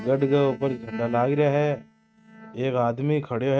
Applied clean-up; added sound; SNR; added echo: neural mask model RNNoise.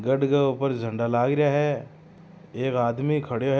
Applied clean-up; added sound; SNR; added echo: none; none; none; none.